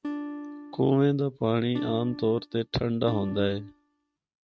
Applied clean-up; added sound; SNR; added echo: neural mask model RNNoise.